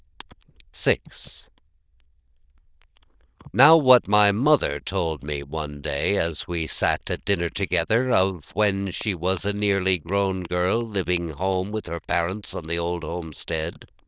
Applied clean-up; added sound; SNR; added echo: neural diffusion model UNIVERSE++.